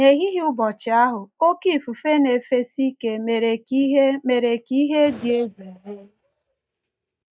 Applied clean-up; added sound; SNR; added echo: neural mask model DeepFilterNet 3.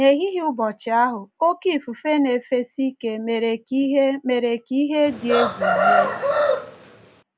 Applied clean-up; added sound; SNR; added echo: none; Chicken, rooster; -1 dB; none.